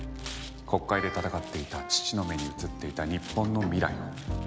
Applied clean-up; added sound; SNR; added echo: none; Bowed string instrument + Tearing; 13 dB; none.